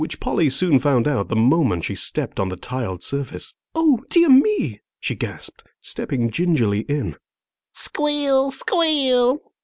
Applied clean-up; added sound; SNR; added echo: none; none; none; none.